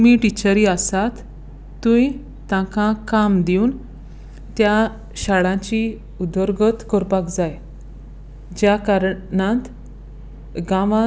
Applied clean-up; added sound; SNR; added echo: none; none; none; none.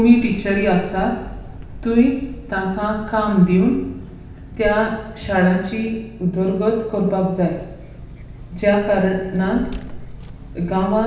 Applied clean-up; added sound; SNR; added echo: none; Vehicle; 17 dB; reverberation time 0.9 s.